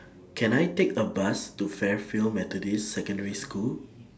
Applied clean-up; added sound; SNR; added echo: none; none; none; none.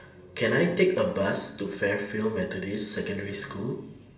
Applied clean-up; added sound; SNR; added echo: none; none; none; reverberation time 0.7 s.